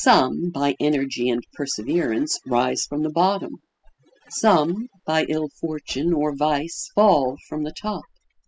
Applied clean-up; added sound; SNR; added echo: classical method spectral subtraction.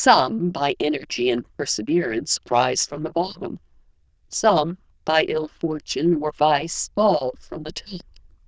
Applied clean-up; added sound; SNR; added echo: neural diffusion model UNIVERSE++.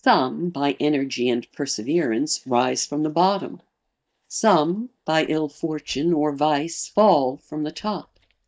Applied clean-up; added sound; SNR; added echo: neural mask model DeepFilterNet 3.